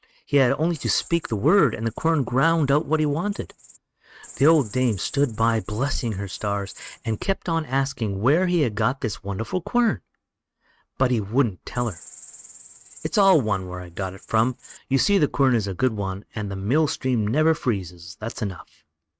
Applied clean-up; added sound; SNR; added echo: neural mask model RNNoise.